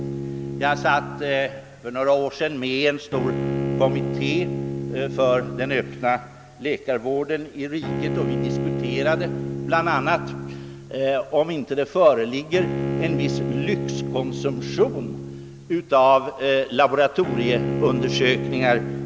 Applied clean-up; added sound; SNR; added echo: none; Bowed string instrument; 5 dB; none.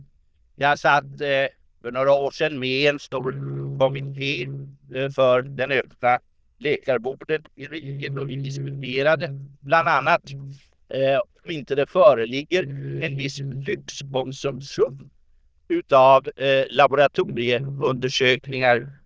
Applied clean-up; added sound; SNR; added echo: neural diffusion model UNIVERSE++.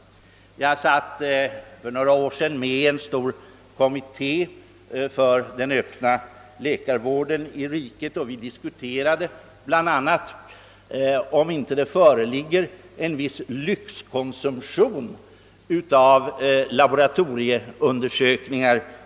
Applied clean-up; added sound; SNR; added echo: none; none; none; none.